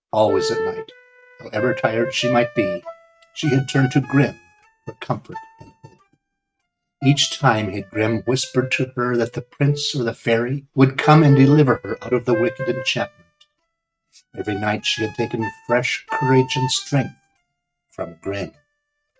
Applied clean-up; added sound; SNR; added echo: neural mask model RNNoise.